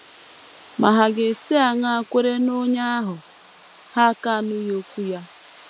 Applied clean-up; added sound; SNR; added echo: neural mask model Resemble Enhance denoiser.